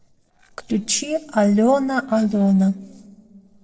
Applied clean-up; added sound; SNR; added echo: neural separator model SepFormer DNS4.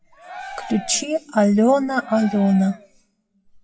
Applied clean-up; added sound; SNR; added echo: classical method WPE with log-MMSE.